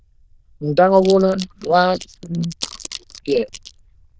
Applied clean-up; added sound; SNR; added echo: neural diffusion model UNIVERSE++.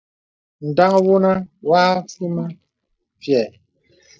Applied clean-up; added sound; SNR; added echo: neural mask model DeepFilterNet 3.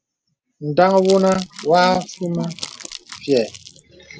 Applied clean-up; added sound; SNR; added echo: none; Crumpling, crinkling; 16 dB; none.